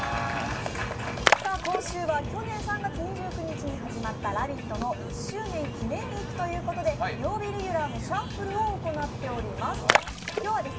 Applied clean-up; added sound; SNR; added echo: none; Splash, splatter; 1 dB; reverberation time 0.2 s.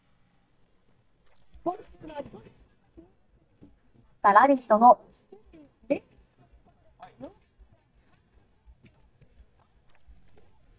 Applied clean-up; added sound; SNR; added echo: neural mask model DeepFilterNet 3.